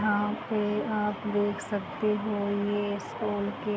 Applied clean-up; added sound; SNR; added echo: none; none; none; none.